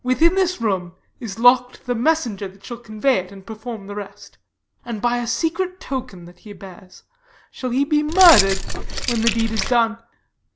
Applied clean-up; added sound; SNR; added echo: none; Keys jangling; 1 dB; none.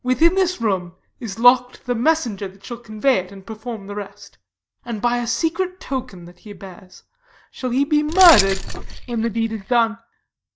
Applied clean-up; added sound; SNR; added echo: neural mask model DeepFilterNet 3.